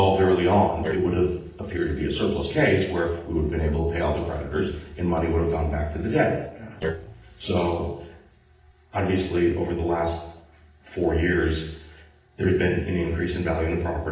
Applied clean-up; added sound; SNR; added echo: neural separator model SepFormer DNS4.